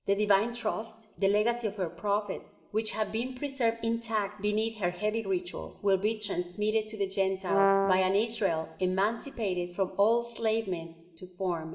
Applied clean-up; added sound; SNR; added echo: none; Brass instrument; -2 dB; reverberation time 0.9 s.